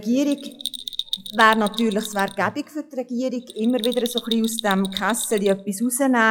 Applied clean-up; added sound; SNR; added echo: classical method log-MMSE.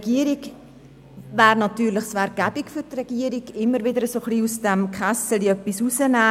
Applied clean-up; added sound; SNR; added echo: none; none; none; none.